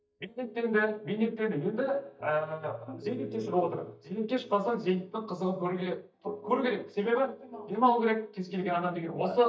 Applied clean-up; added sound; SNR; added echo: neural mask model DeepFilterNet 3.